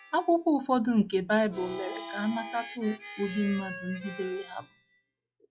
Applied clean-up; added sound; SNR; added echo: classical method log-MMSE.